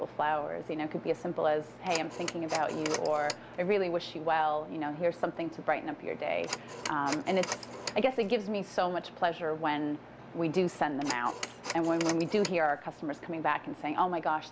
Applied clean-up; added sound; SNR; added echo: none; Telephone; 13 dB; none.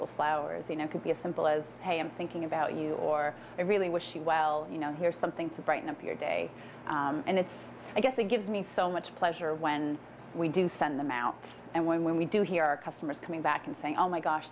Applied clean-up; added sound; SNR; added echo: none; none; none; none.